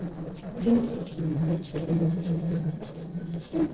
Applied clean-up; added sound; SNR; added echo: neural separator model SepFormer DNS4.